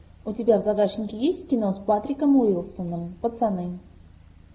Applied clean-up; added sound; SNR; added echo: none; none; none; none.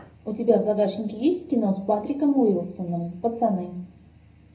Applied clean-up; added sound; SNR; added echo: none; none; none; reverberation time 0.3 s.